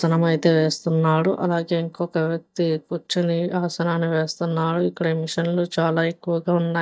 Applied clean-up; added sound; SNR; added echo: neural mask model DeepFilterNet 3.